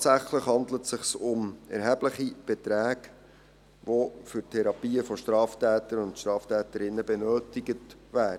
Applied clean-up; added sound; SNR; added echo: none; none; none; none.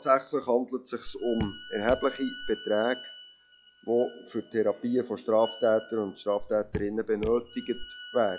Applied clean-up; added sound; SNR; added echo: classical method log-MMSE.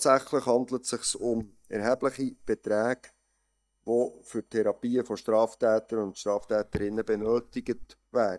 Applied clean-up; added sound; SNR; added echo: neural mask model DeepFilterNet 3.